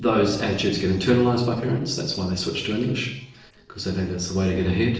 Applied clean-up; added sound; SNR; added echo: neural separator model SepFormer DNS4.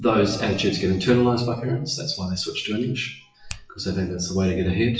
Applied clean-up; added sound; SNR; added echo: classical method WPE with log-MMSE.